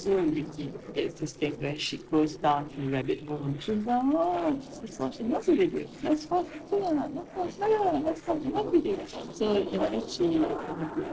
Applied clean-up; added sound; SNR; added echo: neural separator model SepFormer DNS4.